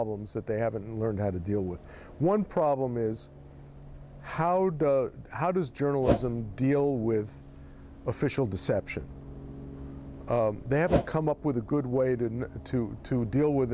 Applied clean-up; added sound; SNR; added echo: none; Whoosh, swoosh, swish; 0 dB; none.